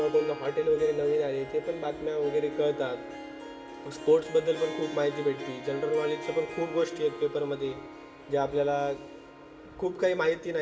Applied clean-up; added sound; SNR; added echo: none; Harp; 12 dB; reverberation time 2.4 s.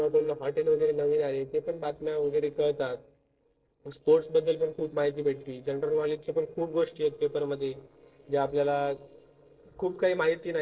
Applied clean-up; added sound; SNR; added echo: neural separator model SepFormer DNS4.